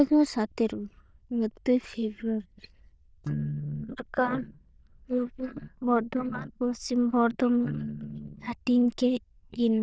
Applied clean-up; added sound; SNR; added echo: neural diffusion model UNIVERSE++.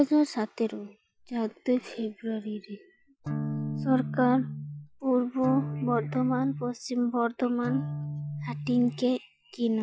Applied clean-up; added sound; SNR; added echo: classical method Wiener filter.